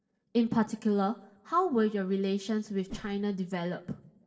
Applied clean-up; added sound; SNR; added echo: neural separator model SepFormer DNS4.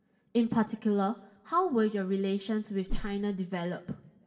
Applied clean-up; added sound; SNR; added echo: none; Whoosh, swoosh, swish; 2 dB; reverberation time 1.1 s.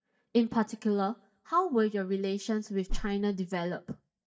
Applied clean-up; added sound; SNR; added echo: neural mask model DeepFilterNet 3.